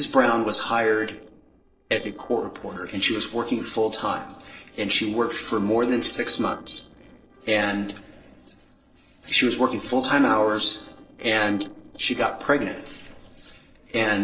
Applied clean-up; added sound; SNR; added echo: neural separator model SepFormer DNS4.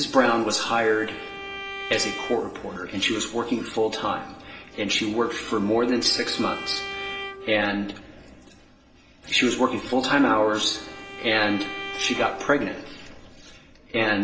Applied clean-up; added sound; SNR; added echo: none; Bowed string instrument; 14 dB; reverberation time 1.6 s.